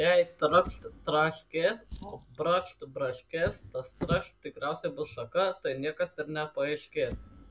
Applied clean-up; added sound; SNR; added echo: none; Drawer open or close; 14 dB; none.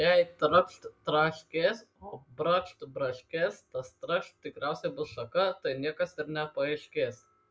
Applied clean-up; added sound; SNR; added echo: none; none; none; none.